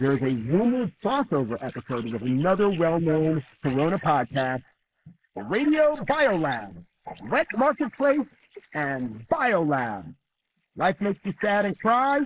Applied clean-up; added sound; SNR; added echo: neural mask model Resemble Enhance denoiser.